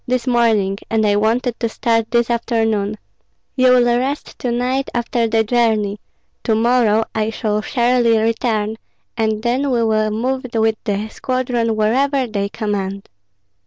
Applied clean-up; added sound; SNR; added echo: none; none; none; none.